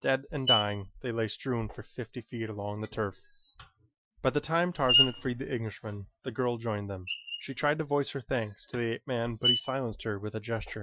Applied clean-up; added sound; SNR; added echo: classical method Wiener filter.